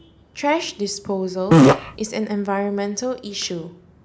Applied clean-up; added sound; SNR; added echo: none; Fart + Vehicle horn, car horn, honking; -3 dB; none.